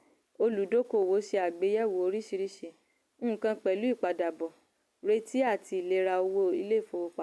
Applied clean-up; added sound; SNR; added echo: none; none; none; none.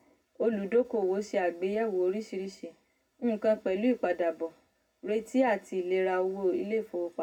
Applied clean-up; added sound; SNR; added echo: none; none; none; reverberation time 0.4 s.